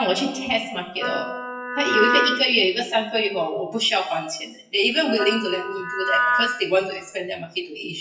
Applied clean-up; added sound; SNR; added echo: classical method WPE with log-MMSE.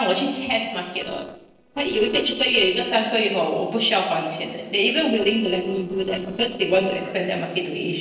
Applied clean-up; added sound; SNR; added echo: neural separator model SepFormer DNS4.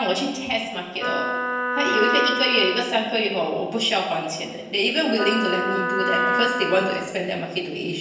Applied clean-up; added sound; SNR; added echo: none; Wind instrument, woodwind instrument; 1 dB; reverberation time 1.0 s.